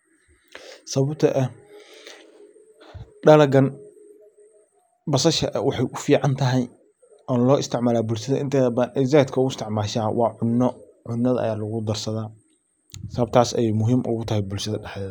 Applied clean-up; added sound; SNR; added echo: none; none; none; none.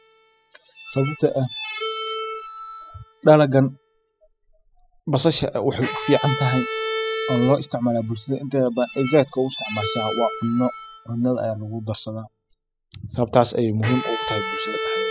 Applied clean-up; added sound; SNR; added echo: classical method spectral subtraction.